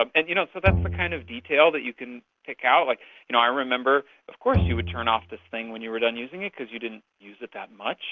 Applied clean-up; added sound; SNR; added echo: none; Bowed string instrument; 3 dB; none.